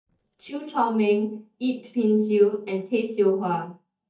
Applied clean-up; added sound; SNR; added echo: neural mask model DeepFilterNet 3.